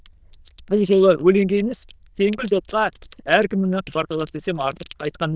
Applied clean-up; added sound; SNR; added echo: neural diffusion model UNIVERSE++.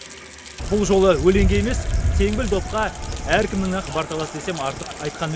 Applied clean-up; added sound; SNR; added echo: none; Sink (filling or washing) / Water tap, faucet; 17 dB; none.